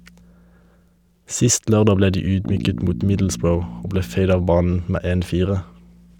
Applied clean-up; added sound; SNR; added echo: none; Bass guitar; 14 dB; none.